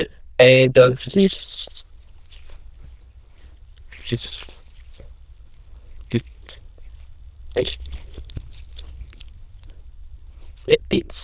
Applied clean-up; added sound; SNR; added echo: neural diffusion model UNIVERSE++.